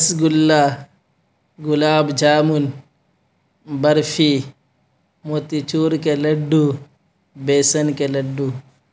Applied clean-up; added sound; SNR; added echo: none; none; none; none.